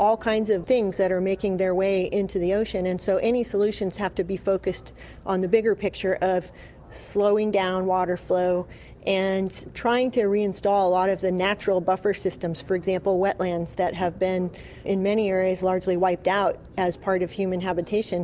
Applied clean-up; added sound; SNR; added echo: none; none; none; none.